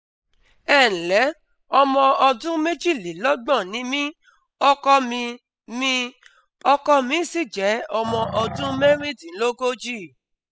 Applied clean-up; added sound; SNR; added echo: classical method spectral subtraction.